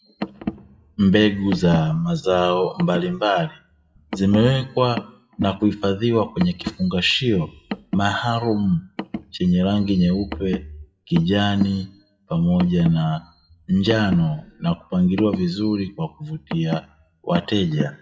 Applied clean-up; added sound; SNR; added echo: classical method WPE with log-MMSE.